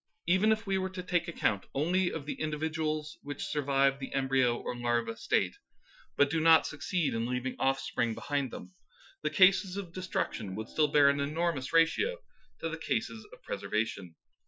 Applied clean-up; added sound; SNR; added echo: classical method Wiener filter.